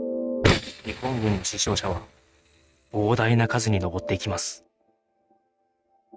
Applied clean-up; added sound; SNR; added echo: neural mask model RNNoise.